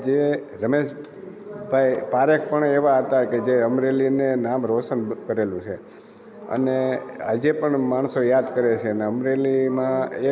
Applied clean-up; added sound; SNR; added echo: none; none; none; none.